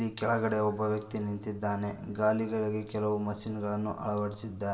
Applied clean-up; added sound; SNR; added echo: none; none; none; reverberation time 3.0 s.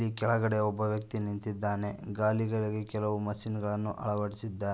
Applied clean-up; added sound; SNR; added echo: none; none; none; none.